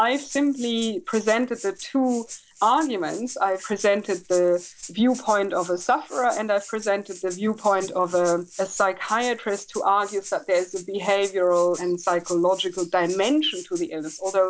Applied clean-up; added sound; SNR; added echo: none; Rattle (instrument); 18 dB; none.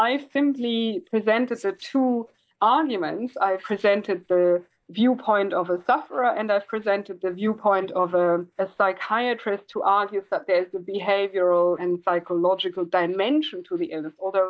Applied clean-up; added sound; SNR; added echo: neural mask model DeepFilterNet 3.